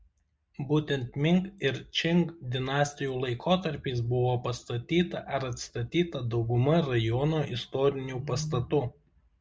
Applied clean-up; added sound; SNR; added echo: none; none; none; none.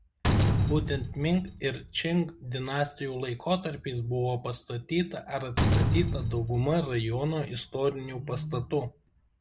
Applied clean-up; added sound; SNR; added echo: none; Slam; 1 dB; none.